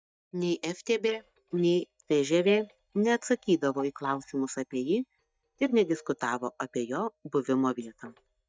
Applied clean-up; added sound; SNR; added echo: neural mask model DeepFilterNet 3.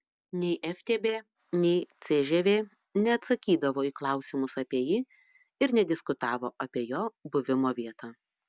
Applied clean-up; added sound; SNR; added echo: none; none; none; none.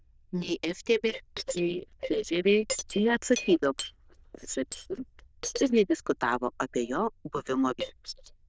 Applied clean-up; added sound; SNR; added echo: neural diffusion model UNIVERSE++.